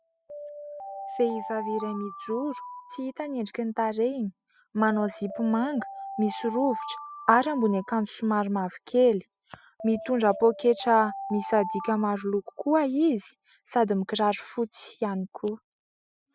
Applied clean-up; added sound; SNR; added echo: classical method spectral subtraction.